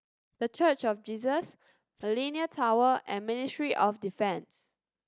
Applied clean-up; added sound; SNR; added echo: neural mask model DeepFilterNet 3.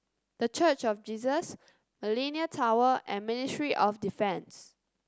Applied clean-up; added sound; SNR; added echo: none; none; none; none.